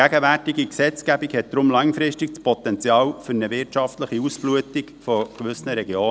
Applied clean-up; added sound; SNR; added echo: none; none; none; none.